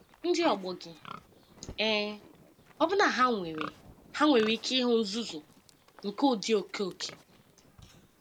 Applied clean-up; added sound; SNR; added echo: none; Livestock, farm animals, working animals; 18 dB; none.